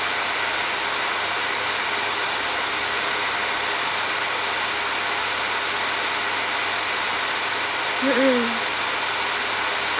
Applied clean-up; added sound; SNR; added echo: none; none; none; none.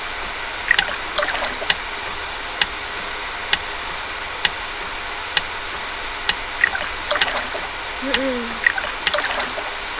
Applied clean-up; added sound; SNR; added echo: none; Motor vehicle (road) + Splash, splatter; -2 dB; none.